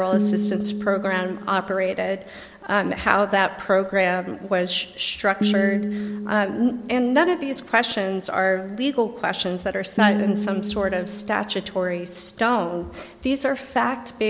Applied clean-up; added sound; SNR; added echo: none; Piano; 6 dB; none.